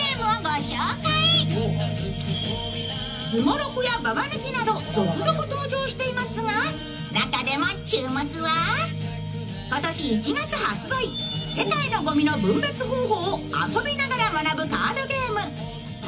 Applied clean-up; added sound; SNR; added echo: none; none; none; reverberation time 0.4 s.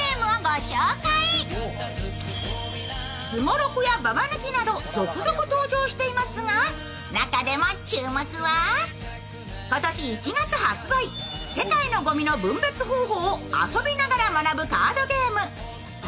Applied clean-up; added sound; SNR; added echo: none; none; none; none.